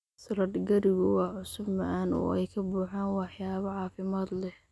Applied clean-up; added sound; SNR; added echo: none; none; none; none.